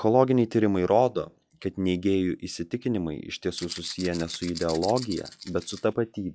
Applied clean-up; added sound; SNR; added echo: classical method log-MMSE.